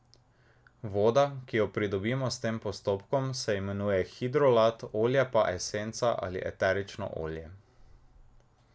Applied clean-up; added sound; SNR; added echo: none; none; none; none.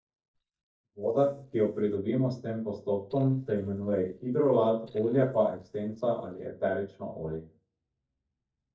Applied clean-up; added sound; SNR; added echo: neural mask model DeepFilterNet 3.